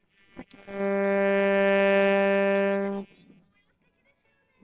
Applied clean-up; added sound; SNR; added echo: neural separator model SepFormer WHAMR!.